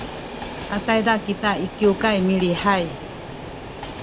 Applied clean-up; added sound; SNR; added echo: none; Train; 10 dB; none.